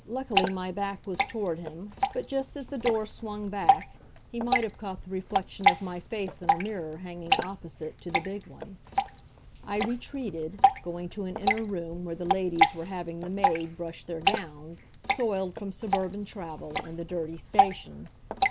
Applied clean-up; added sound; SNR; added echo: none; Drip / Water; -3 dB; none.